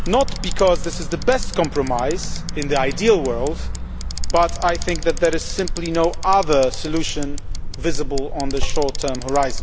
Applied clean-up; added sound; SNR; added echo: none; Bicycle; 2 dB; none.